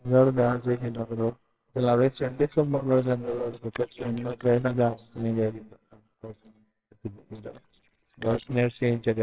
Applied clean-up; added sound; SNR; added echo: neural separator model SepFormer WHAMR!.